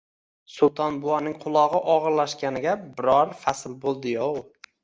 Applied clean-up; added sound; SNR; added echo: none; none; none; none.